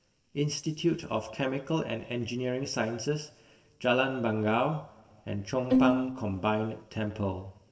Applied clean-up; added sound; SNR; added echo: neural separator model SepFormer DNS4.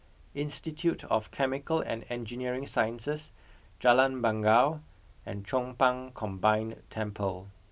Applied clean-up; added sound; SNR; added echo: none; none; none; none.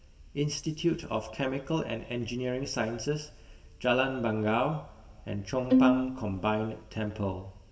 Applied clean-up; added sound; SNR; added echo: none; Bowed string instrument; -5 dB; reverberation time 1.9 s.